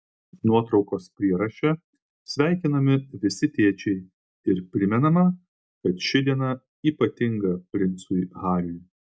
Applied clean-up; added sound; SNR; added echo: none; none; none; none.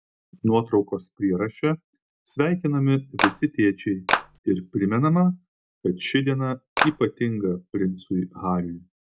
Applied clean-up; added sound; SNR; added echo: none; Clapping; -1 dB; none.